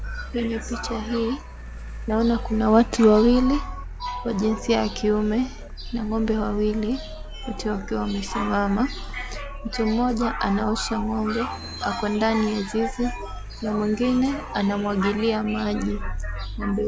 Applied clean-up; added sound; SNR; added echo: none; Car; 10 dB; none.